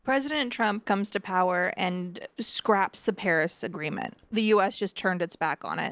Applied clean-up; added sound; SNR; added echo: none; none; none; none.